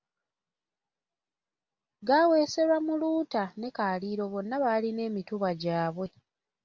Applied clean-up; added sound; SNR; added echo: none; none; none; none.